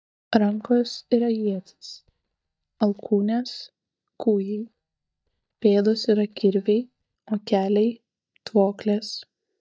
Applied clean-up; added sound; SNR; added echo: neural mask model DeepFilterNet 3.